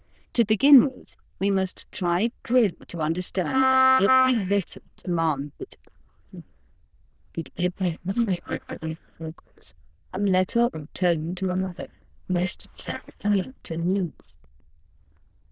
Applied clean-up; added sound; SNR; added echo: neural diffusion model UNIVERSE++.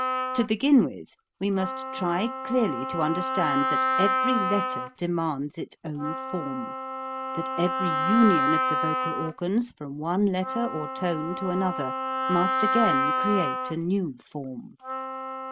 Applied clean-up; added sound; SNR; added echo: none; Wind instrument, woodwind instrument; 1 dB; none.